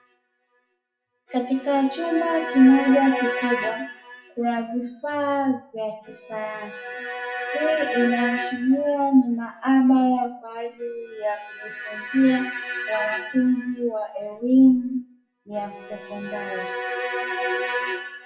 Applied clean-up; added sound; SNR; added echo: classical method WPE with log-MMSE.